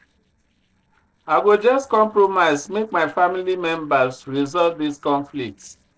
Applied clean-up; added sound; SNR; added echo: neural separator model SepFormer DNS4.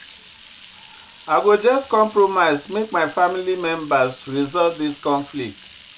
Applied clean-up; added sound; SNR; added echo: none; Bathtub (filling or washing); 19 dB; reverberation time 0.2 s.